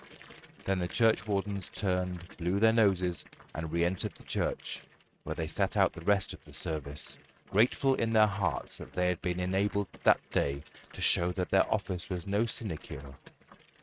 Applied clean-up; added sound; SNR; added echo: neural mask model RNNoise.